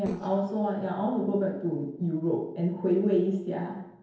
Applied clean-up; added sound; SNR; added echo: neural separator model SepFormer DNS4.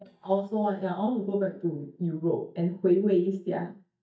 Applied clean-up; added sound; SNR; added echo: neural mask model DeepFilterNet 3.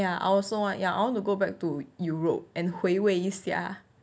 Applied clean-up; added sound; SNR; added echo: none; none; none; none.